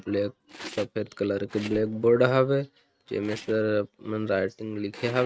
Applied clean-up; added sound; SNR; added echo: neural mask model RNNoise.